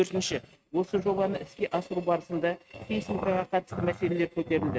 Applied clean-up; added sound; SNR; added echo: neural mask model RNNoise.